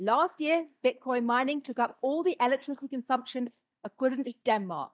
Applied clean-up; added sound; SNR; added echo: neural mask model DeepFilterNet 3.